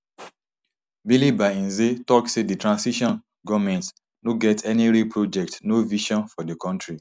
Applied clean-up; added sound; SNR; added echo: none; none; none; none.